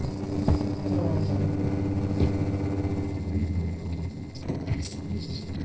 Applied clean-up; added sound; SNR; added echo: neural separator model SepFormer DNS4.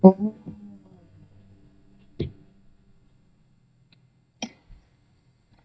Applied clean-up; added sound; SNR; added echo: neural mask model DeepFilterNet 3.